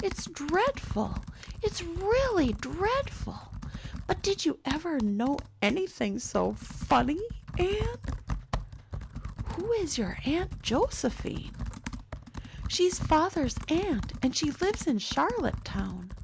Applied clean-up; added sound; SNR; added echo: none; Computer keyboard; 8 dB; none.